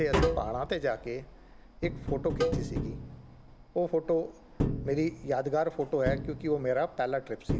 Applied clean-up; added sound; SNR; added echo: none; Tap + Cowbell; 3 dB; none.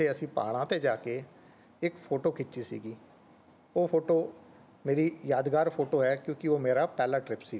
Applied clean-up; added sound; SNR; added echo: none; none; none; none.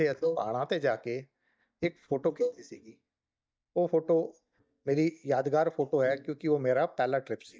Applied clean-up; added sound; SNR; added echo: neural mask model DeepFilterNet 3.